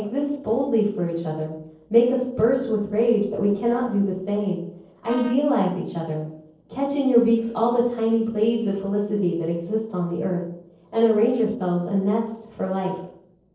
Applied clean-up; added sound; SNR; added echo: neural separator model SepFormer DNS4.